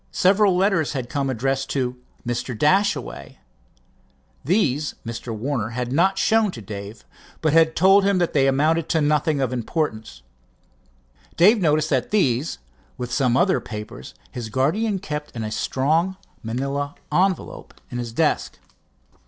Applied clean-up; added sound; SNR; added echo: none; none; none; none.